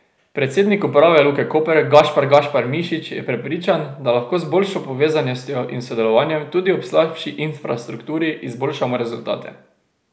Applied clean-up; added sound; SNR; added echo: none; none; none; none.